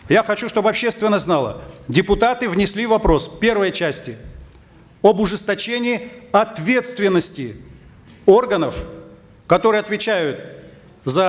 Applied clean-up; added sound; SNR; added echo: none; none; none; none.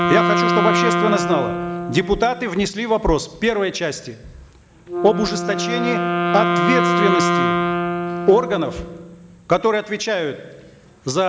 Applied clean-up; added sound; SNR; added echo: none; Wind instrument, woodwind instrument; 1 dB; none.